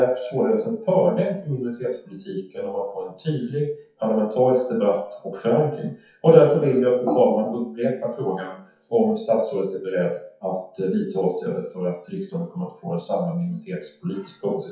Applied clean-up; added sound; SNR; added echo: classical method WPE with log-MMSE.